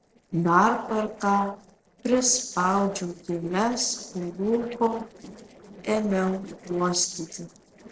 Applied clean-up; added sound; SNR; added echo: neural separator model SepFormer DNS4.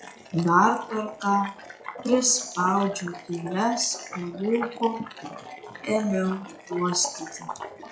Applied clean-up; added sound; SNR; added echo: classical method WPE with log-MMSE.